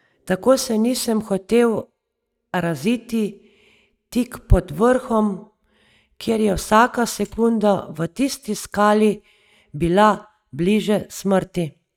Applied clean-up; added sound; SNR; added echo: neural mask model DeepFilterNet 3.